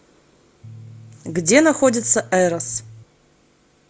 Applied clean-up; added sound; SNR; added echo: none; Bass guitar; 19 dB; none.